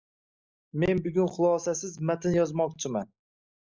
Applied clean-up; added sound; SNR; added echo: neural mask model Resemble Enhance denoiser.